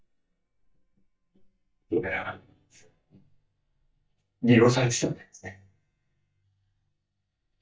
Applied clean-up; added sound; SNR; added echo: neural mask model DeepFilterNet 3.